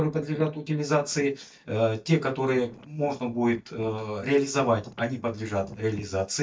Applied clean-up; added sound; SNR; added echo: neural mask model DeepFilterNet 3.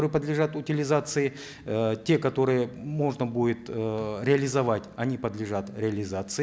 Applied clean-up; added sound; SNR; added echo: none; none; none; none.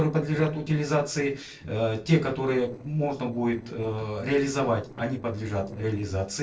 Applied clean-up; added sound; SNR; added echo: neural separator model SepFormer DNS4.